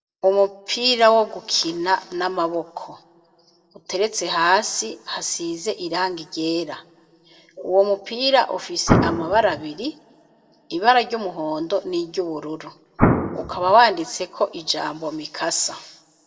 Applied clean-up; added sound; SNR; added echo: none; Explosion; -1 dB; reverberation time 0.3 s.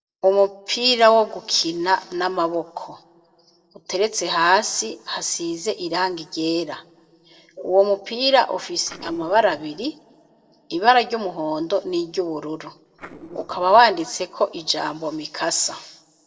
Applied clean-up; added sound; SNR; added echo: neural separator model SepFormer DNS4.